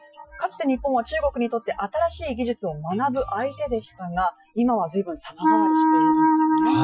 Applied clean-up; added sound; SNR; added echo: classical method Wiener filter.